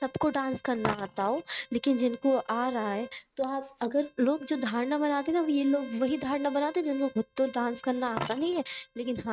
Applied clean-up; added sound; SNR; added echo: neural mask model RNNoise.